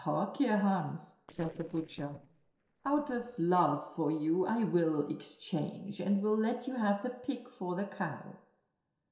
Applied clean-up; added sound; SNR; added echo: neural separator model SepFormer DNS4.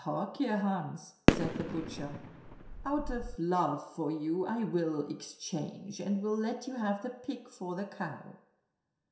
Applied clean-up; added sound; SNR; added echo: none; Fireworks; -3 dB; reverberation time 0.7 s.